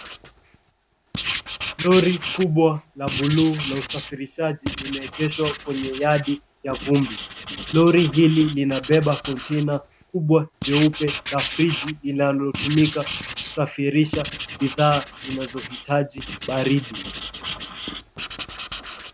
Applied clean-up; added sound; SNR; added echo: none; Writing; 10 dB; none.